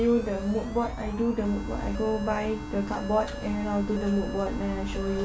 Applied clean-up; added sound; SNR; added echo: none; Fire + Alarm; 12 dB; none.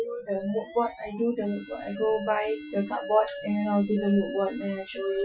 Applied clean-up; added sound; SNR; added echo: classical method Wiener filter.